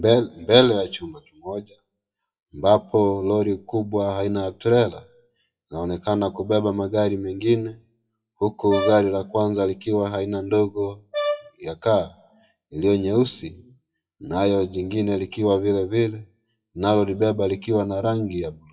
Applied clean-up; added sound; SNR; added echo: classical method WPE with log-MMSE.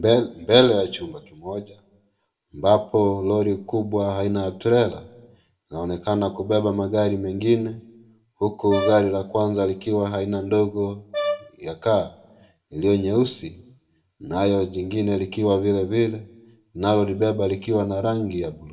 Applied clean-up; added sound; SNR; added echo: none; Brass instrument; 8 dB; reverberation time 0.5 s.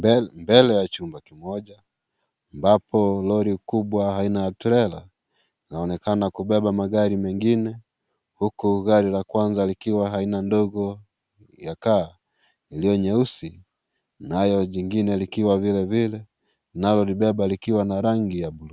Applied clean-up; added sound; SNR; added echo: none; none; none; none.